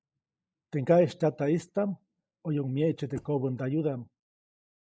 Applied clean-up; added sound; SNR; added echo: neural mask model Resemble Enhance denoiser.